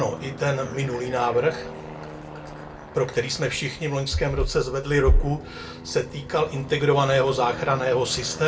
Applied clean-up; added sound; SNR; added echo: none; Aircraft; 15 dB; reverberation time 0.2 s.